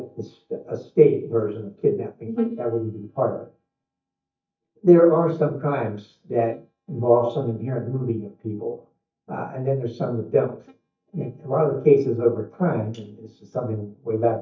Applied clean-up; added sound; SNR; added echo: neural mask model DeepFilterNet 3.